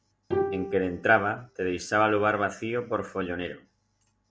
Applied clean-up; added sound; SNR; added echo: none; Bowed string instrument; 8 dB; none.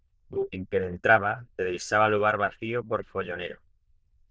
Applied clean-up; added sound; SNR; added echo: neural diffusion model UNIVERSE++.